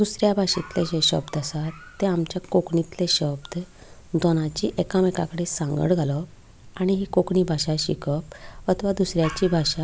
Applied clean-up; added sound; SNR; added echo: none; none; none; none.